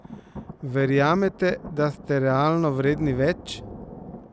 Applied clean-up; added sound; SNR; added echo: none; Thunder; 15 dB; none.